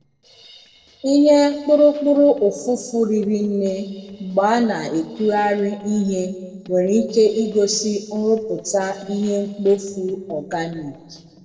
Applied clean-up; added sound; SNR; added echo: neural separator model SepFormer DNS4.